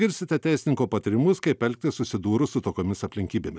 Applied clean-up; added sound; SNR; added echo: none; none; none; none.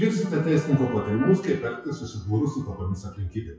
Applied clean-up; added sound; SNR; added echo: classical method WPE with log-MMSE.